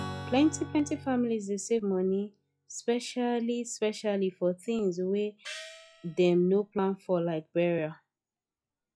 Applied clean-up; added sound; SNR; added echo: classical method log-MMSE.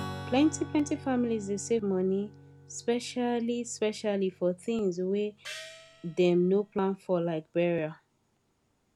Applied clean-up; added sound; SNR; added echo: none; Strum + Gong; 17 dB; none.